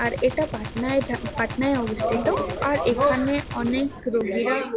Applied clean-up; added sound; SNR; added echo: none; Gunshot, gunfire; 11 dB; none.